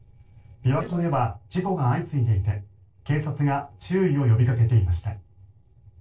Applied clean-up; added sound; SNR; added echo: neural separator model SepFormer DNS4.